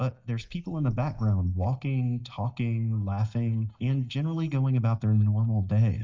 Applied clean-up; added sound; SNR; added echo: neural mask model DeepFilterNet 3.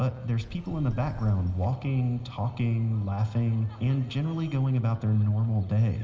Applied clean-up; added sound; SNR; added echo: none; Telephone; 16 dB; reverberation time 2.9 s.